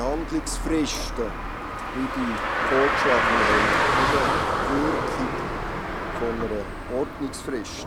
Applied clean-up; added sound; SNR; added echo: none; Car; -4 dB; none.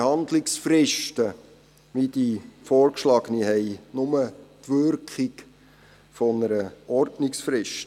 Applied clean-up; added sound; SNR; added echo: none; none; none; none.